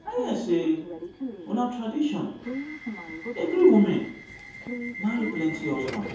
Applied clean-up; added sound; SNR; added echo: none; Subway, metro, underground / Alarm; 10 dB; reverberation time 0.7 s.